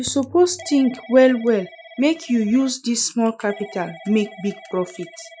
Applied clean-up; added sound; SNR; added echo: classical method Wiener filter.